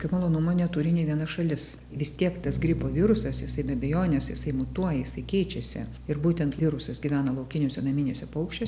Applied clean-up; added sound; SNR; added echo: none; Bass guitar; 12 dB; none.